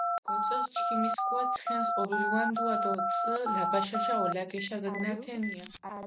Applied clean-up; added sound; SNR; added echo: none; Telephone; -4 dB; none.